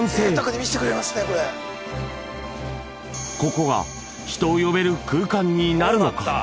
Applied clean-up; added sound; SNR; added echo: none; none; none; none.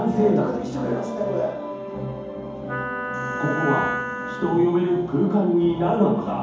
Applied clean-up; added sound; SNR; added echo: none; Wind instrument, woodwind instrument; 6 dB; reverberation time 1.2 s.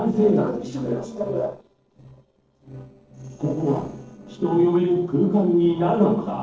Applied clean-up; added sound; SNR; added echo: neural separator model SepFormer DNS4.